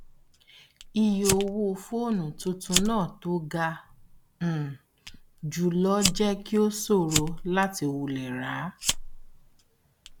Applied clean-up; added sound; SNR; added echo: none; Fire; 7 dB; none.